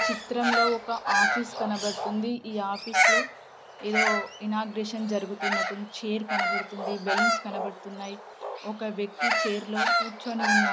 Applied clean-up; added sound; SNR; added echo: none; Bird vocalization, bird call, bird song; -3 dB; none.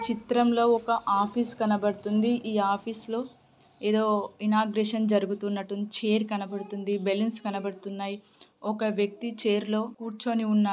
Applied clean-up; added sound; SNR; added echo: none; none; none; none.